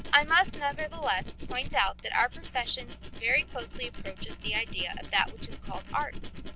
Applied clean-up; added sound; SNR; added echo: none; Tools; 8 dB; none.